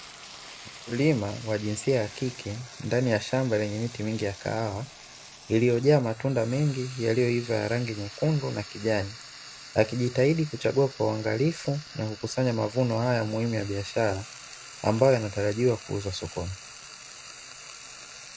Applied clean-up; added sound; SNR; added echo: none; Frying (food); 17 dB; none.